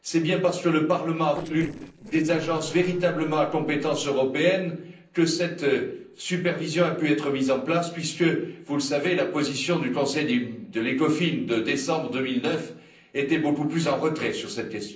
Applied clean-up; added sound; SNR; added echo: neural separator model SepFormer DNS4.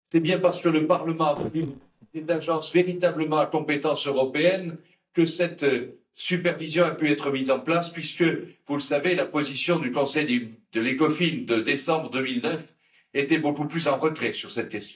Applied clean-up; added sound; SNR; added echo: neural mask model DeepFilterNet 3.